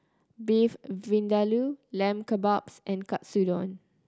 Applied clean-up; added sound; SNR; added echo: none; none; none; none.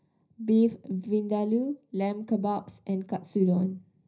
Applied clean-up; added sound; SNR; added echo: none; none; none; reverberation time 0.4 s.